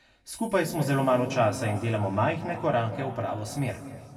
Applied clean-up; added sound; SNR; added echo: none; none; none; reverberation time 2.2 s.